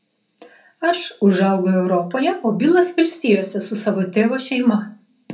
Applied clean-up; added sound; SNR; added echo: none; none; none; reverberation time 0.3 s.